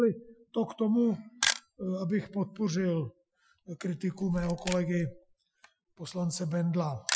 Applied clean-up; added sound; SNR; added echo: classical method Wiener filter.